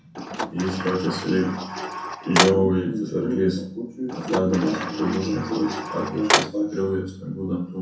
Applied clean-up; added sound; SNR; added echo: none; Sliding door; 3 dB; reverberation time 0.5 s.